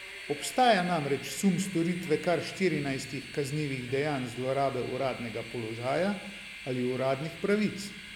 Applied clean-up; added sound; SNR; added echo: none; Train; 14 dB; none.